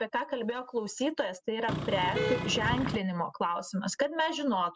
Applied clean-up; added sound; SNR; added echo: none; Vehicle horn, car horn, honking; 1 dB; none.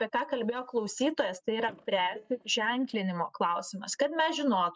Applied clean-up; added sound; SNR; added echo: neural mask model DeepFilterNet 3.